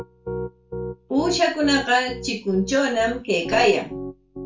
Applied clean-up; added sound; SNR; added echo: none; Piano; 11 dB; reverberation time 0.3 s.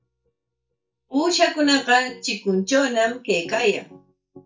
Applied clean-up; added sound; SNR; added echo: neural mask model DeepFilterNet 3.